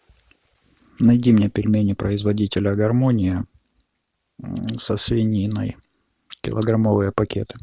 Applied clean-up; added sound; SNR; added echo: none; none; none; none.